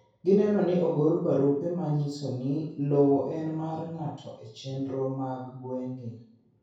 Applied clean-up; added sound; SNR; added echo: none; none; none; reverberation time 0.6 s.